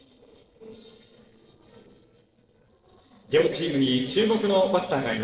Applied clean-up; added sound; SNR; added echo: neural separator model SepFormer DNS4.